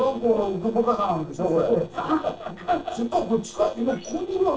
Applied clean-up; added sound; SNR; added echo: neural separator model SepFormer DNS4.